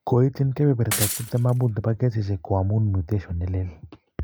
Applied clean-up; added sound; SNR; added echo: none; Shatter / Crushing; 8 dB; none.